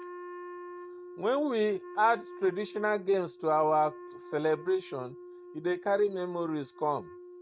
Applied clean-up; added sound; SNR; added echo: neural mask model RNNoise.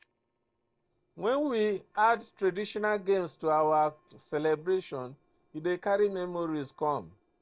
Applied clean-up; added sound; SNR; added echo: neural separator model SepFormer DNS4.